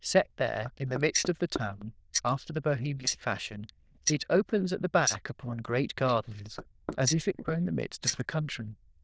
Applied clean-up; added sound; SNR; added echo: neural diffusion model UNIVERSE++.